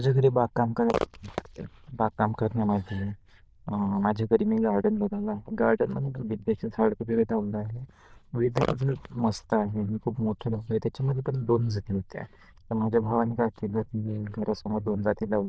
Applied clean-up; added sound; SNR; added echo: neural diffusion model UNIVERSE++.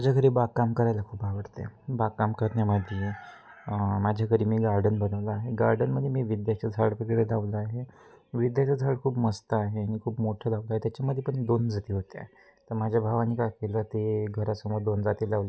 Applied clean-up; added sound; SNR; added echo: none; none; none; none.